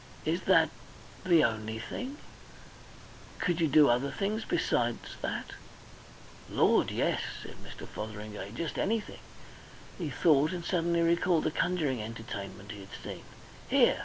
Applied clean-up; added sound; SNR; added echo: none; none; none; none.